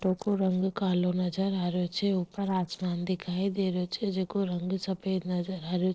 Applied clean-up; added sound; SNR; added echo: neural separator model SepFormer DNS4.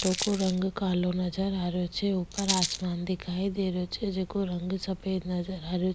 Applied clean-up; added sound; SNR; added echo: none; Rattle; 10 dB; none.